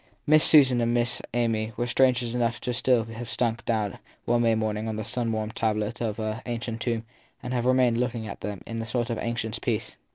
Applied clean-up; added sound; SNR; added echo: none; none; none; none.